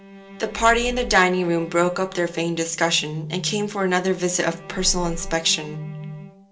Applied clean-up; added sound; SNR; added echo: none; Bowed string instrument; 20 dB; reverberation time 0.2 s.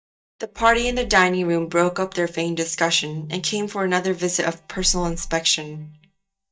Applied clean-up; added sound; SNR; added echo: neural mask model DeepFilterNet 3.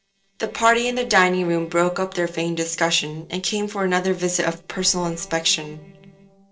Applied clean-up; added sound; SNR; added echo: neural separator model SepFormer DNS4.